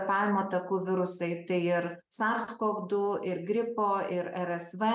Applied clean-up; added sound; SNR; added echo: none; none; none; none.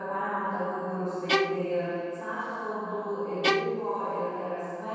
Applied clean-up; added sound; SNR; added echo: none; Bowed string instrument; 1 dB; reverberation time 2.2 s.